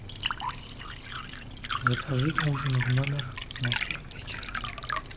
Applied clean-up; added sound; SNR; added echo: none; Liquid; 1 dB; none.